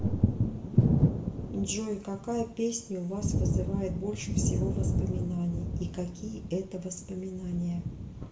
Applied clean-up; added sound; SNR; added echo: none; Thunder; -4 dB; reverberation time 0.4 s.